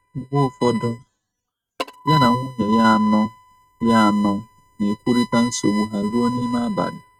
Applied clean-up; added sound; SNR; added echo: neural mask model RNNoise.